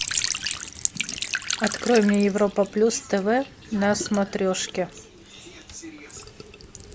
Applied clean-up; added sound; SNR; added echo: none; Trickle, dribble / Sink (filling or washing); 8 dB; none.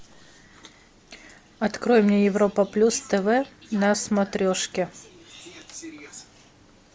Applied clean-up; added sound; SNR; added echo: none; none; none; none.